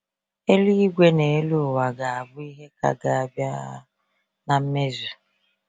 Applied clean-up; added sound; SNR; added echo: none; none; none; none.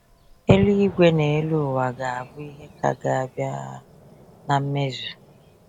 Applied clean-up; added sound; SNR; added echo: none; Fireworks; 10 dB; none.